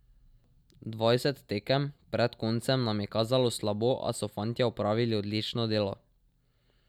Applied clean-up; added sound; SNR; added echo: none; none; none; none.